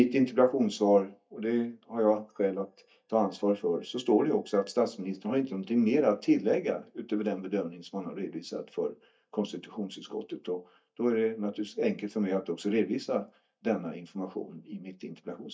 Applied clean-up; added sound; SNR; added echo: neural mask model DeepFilterNet 3.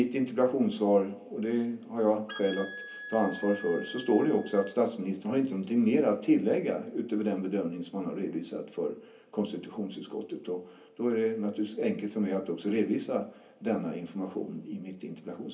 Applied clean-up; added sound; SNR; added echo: none; Wind instrument, woodwind instrument; 14 dB; reverberation time 0.3 s.